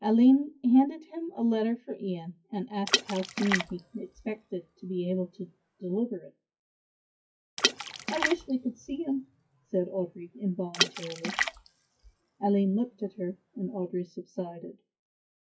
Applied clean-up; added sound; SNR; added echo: classical method WPE with log-MMSE.